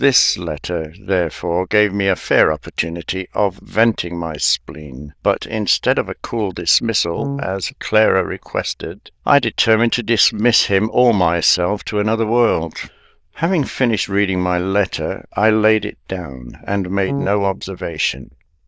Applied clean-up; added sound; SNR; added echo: neural diffusion model UNIVERSE++.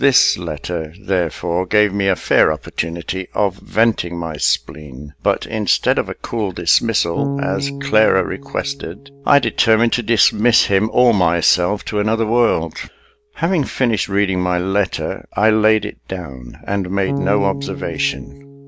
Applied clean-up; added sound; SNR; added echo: none; Bass guitar; 14 dB; none.